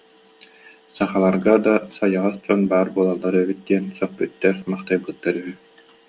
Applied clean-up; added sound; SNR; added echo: none; none; none; none.